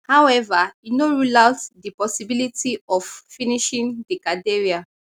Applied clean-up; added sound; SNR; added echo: none; none; none; none.